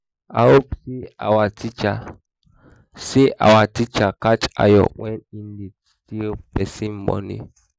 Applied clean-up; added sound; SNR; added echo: none; none; none; none.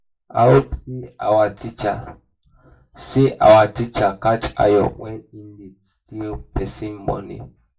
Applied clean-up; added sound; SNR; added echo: none; none; none; reverberation time 0.2 s.